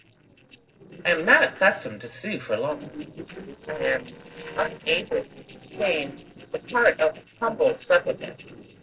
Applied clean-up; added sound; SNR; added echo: neural separator model SepFormer DNS4.